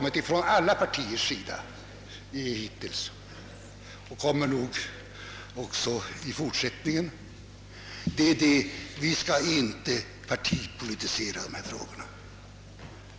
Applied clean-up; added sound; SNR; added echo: none; none; none; none.